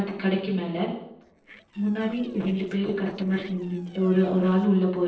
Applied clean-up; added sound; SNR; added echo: neural separator model SepFormer DNS4.